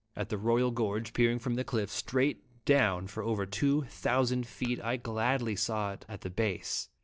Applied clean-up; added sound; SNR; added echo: neural separator model SepFormer DNS4.